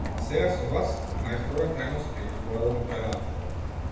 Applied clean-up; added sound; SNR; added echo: none; Rain; 1 dB; reverberation time 0.8 s.